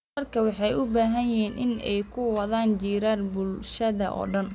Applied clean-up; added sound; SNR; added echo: none; none; none; none.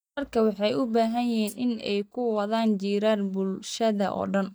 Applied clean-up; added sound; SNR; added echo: neural mask model DeepFilterNet 3.